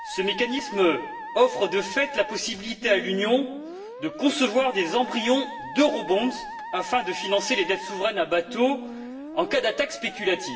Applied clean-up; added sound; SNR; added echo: none; Musical instrument; 12 dB; reverberation time 0.9 s.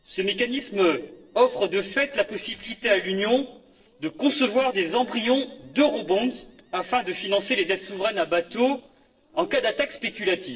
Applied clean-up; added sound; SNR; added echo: neural separator model SepFormer DNS4.